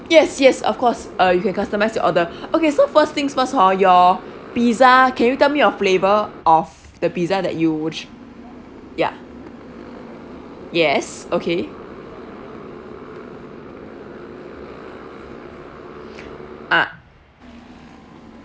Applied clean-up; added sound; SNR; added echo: none; Motorcycle; 17 dB; none.